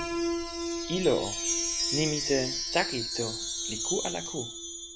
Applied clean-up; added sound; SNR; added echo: none; Piano + Wind chime; 0 dB; none.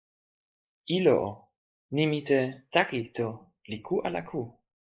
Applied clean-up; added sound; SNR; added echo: neural mask model Resemble Enhance denoiser.